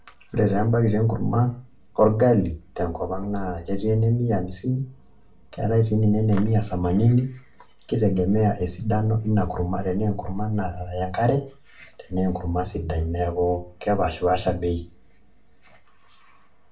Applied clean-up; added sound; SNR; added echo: none; none; none; reverberation time 0.3 s.